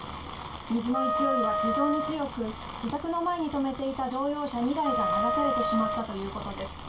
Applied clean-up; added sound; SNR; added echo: none; Wind instrument, woodwind instrument; 0 dB; reverberation time 0.2 s.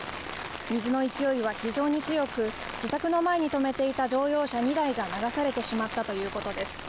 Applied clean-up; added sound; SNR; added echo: none; none; none; none.